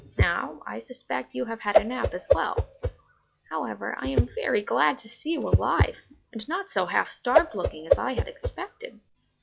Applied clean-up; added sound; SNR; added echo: classical method log-MMSE.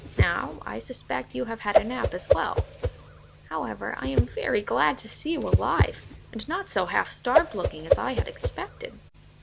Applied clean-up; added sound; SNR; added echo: none; Whoosh, swoosh, swish; -1 dB; none.